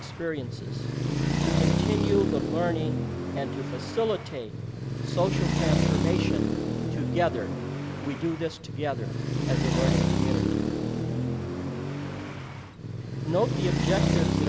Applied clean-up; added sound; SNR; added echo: none; Traffic noise, roadway noise; -5 dB; none.